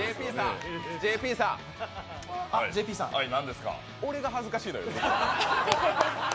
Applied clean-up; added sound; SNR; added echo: none; none; none; none.